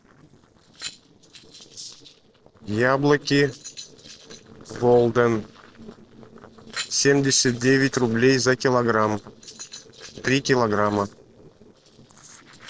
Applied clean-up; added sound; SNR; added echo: neural separator model SepFormer DNS4.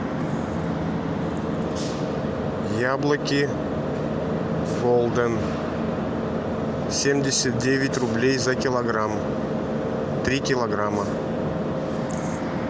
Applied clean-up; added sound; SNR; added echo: none; none; none; none.